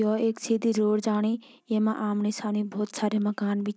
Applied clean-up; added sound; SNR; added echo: none; none; none; none.